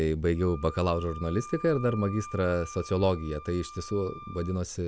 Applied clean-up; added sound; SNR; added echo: none; Wind instrument, woodwind instrument; 16 dB; none.